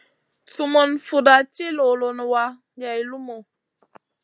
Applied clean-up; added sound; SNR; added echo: none; none; none; none.